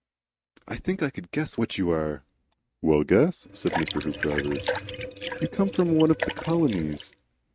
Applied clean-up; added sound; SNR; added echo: neural mask model RNNoise.